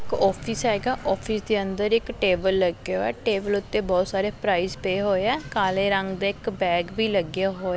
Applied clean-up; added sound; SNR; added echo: none; none; none; none.